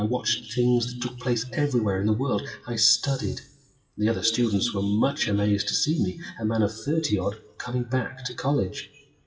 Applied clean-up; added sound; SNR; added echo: classical method WPE with log-MMSE.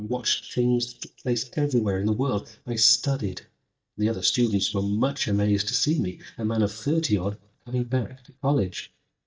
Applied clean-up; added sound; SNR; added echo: neural mask model DeepFilterNet 3.